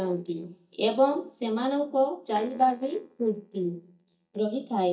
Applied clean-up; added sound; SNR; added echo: neural mask model DeepFilterNet 3.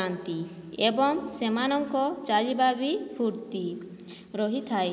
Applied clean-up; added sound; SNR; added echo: none; none; none; none.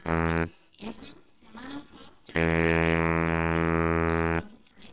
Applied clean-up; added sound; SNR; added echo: neural separator model SepFormer WHAMR!.